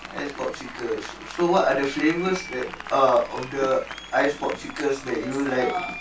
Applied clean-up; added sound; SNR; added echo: none; Applause; 13 dB; reverberation time 0.2 s.